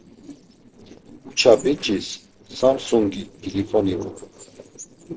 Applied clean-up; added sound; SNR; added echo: neural separator model SepFormer DNS4.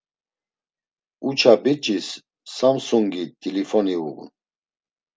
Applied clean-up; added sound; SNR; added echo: none; none; none; none.